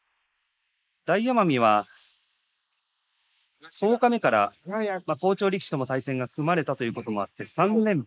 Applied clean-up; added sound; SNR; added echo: neural mask model Resemble Enhance denoiser.